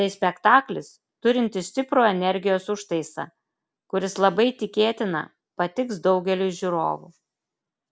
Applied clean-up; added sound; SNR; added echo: none; none; none; none.